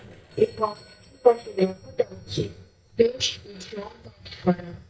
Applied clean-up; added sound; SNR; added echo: neural mask model DeepFilterNet 3.